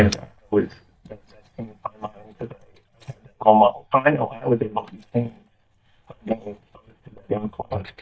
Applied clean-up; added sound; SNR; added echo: neural mask model DeepFilterNet 3.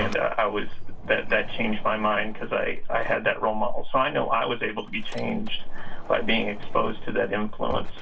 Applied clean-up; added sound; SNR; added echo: none; Sliding door; 20 dB; reverberation time 0.2 s.